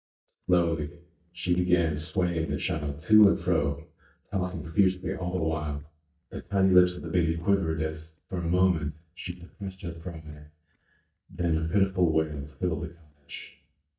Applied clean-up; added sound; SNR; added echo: neural mask model DeepFilterNet 3.